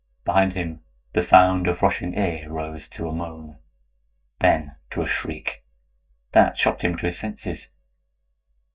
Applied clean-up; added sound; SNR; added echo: neural mask model DeepFilterNet 3.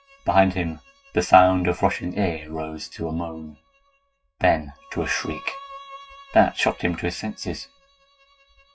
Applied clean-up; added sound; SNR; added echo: classical method WPE with log-MMSE.